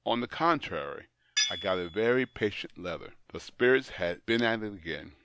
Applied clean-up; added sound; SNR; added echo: none; Tools; 9 dB; none.